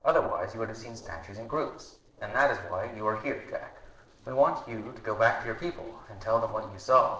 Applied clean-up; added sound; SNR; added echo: neural separator model SepFormer DNS4.